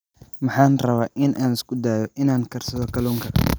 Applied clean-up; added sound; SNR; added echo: none; none; none; none.